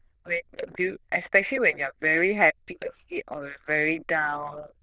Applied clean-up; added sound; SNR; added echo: neural diffusion model UNIVERSE++.